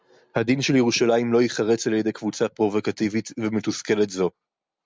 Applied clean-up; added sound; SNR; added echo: none; none; none; none.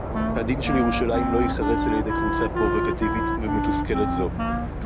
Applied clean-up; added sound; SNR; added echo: none; Insect / Frog + Wind instrument, woodwind instrument; -3 dB; none.